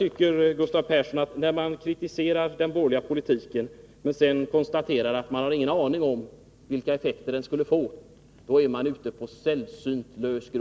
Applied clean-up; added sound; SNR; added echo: none; none; none; none.